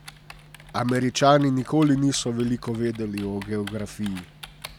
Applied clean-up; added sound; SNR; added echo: none; Typing; 19 dB; none.